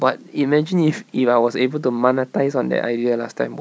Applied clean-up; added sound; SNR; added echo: none; none; none; none.